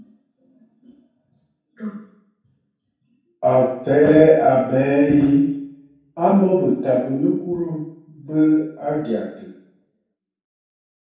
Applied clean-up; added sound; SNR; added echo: none; none; none; reverberation time 0.7 s.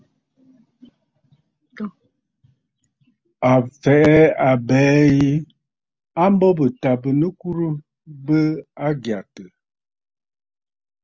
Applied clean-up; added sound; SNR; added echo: none; none; none; none.